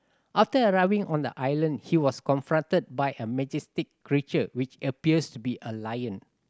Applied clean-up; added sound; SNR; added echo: none; none; none; none.